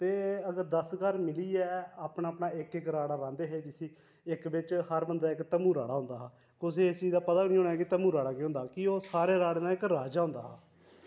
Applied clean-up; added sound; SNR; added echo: none; none; none; none.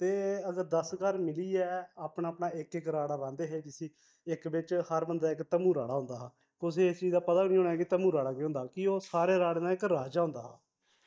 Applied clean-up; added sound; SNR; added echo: neural mask model DeepFilterNet 3.